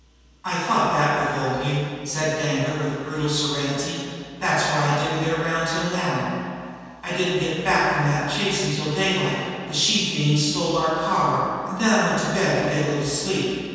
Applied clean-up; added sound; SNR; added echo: none; none; none; reverberation time 2.1 s.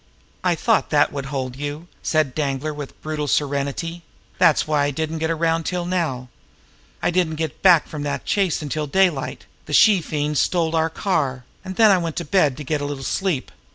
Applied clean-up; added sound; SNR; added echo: none; none; none; none.